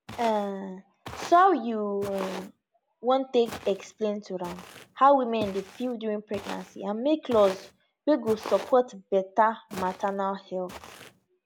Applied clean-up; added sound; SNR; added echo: none; Walk, footsteps; 17 dB; none.